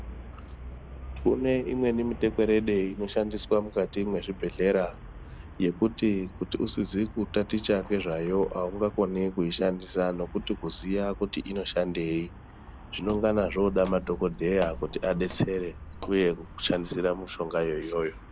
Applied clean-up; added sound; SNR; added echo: none; Walk, footsteps + Traffic noise, roadway noise; 14 dB; none.